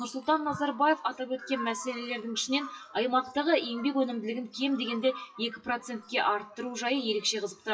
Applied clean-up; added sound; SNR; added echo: classical method WPE with log-MMSE.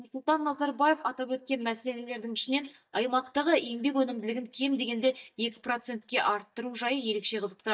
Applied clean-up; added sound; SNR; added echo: neural mask model DeepFilterNet 3.